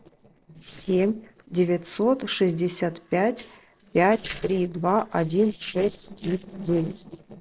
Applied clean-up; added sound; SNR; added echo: neural separator model SepFormer DNS4.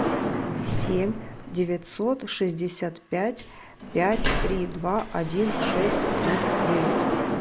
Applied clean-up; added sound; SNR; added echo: none; Sliding door; -1 dB; none.